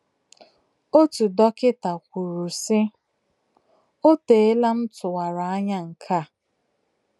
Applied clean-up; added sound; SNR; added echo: none; none; none; none.